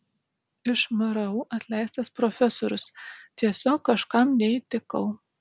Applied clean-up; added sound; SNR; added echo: none; none; none; none.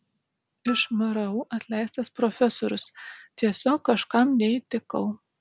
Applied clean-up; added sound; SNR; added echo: none; Piano; 17 dB; none.